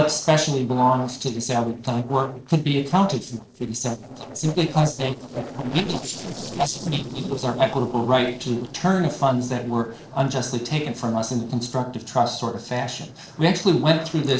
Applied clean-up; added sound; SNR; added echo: neural separator model SepFormer DNS4.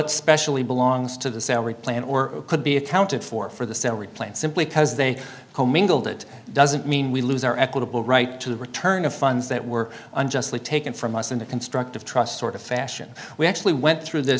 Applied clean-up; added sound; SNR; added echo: none; none; none; none.